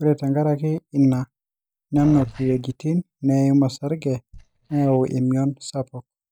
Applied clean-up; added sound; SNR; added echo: neural mask model DeepFilterNet 3.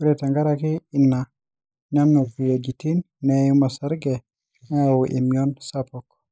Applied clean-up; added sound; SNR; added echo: neural mask model Resemble Enhance denoiser.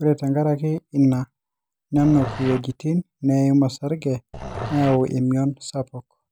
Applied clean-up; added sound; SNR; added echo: none; Growling; 11 dB; none.